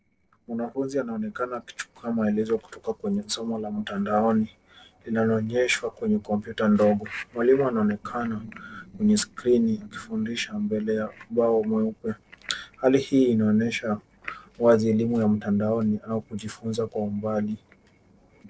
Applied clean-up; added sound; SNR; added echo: neural separator model SepFormer DNS4.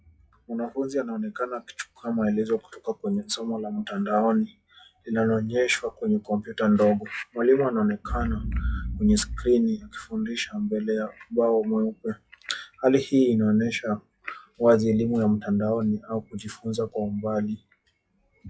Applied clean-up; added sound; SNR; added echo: classical method log-MMSE.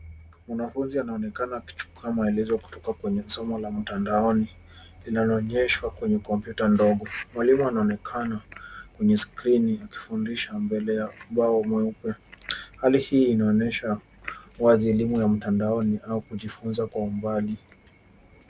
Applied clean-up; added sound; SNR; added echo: none; none; none; none.